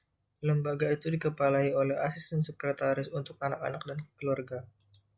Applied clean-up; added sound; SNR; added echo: none; none; none; none.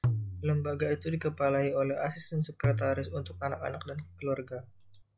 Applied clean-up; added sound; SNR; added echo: none; Tabla; 5 dB; none.